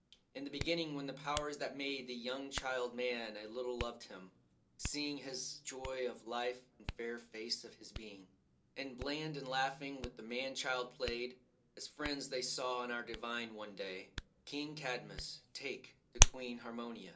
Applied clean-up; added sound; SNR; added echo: none; Hands; 0 dB; reverberation time 0.2 s.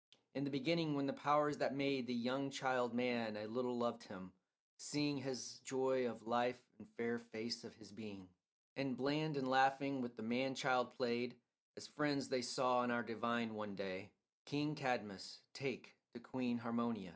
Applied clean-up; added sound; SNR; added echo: none; none; none; none.